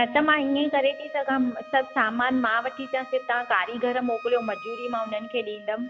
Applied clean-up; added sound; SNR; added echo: none; Wind instrument, woodwind instrument; 16 dB; none.